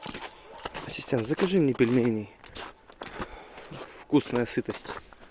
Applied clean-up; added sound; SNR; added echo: none; none; none; none.